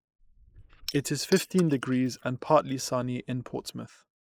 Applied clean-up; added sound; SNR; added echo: neural mask model Resemble Enhance denoiser.